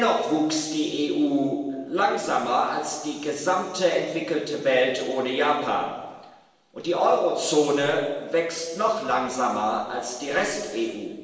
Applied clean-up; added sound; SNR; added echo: none; none; none; reverberation time 1.3 s.